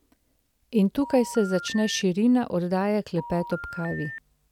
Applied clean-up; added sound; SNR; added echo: none; Telephone; 14 dB; none.